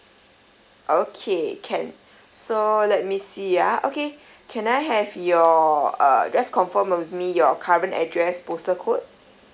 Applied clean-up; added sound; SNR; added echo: none; none; none; none.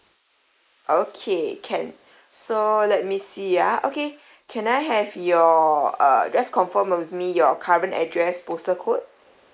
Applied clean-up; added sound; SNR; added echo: neural mask model Resemble Enhance denoiser.